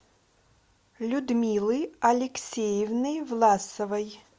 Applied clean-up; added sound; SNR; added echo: none; none; none; none.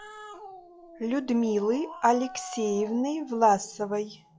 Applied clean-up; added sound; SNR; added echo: classical method log-MMSE.